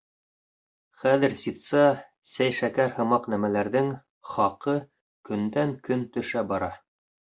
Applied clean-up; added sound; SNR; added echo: none; none; none; none.